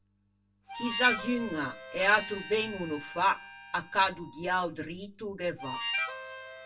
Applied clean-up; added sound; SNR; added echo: none; Harmonica; 8 dB; reverberation time 0.2 s.